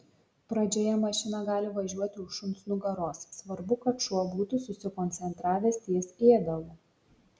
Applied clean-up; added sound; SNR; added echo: none; none; none; none.